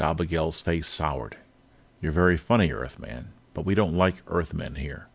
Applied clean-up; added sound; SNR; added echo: none; none; none; none.